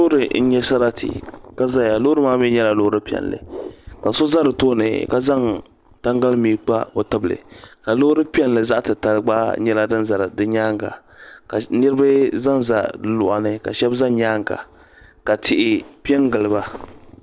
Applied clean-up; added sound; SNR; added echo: none; none; none; none.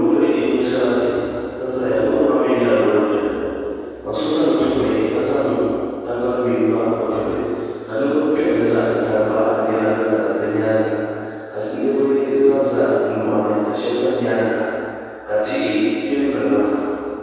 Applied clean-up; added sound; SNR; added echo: none; none; none; reverberation time 2.2 s.